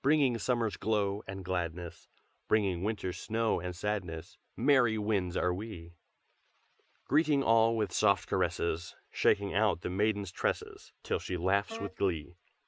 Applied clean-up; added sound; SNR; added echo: none; Wind instrument, woodwind instrument; 15 dB; none.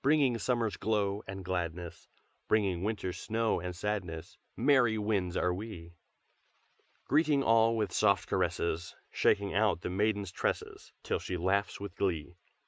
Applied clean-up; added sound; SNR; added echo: none; none; none; none.